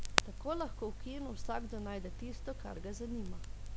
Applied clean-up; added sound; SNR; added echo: none; Crackle; -3 dB; none.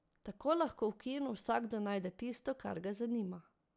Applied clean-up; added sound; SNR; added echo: none; none; none; none.